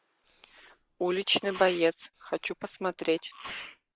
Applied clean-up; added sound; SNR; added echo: none; Sneeze; 16 dB; none.